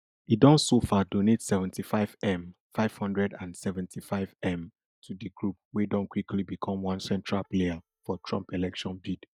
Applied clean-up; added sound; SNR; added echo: neural mask model DeepFilterNet 3.